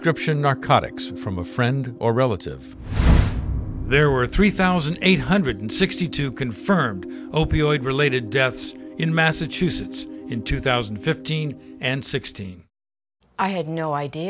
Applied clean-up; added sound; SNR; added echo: none; none; none; none.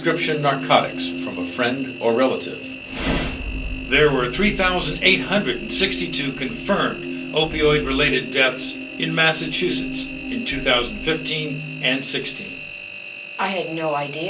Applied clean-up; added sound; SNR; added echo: none; Engine; 14 dB; reverberation time 0.3 s.